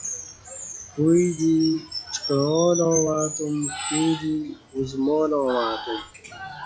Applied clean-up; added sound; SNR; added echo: classical method log-MMSE.